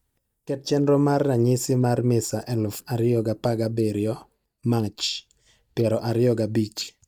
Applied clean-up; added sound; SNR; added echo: neural mask model DeepFilterNet 3.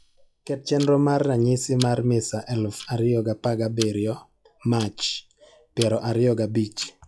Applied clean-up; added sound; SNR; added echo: classical method log-MMSE.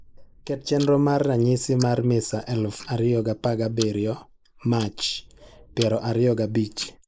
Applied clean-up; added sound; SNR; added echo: neural mask model Resemble Enhance denoiser.